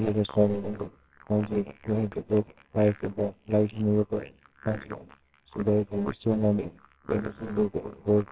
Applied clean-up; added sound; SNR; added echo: neural separator model SepFormer WHAMR!.